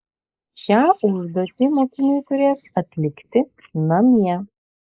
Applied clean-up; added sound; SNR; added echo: neural mask model Resemble Enhance denoiser.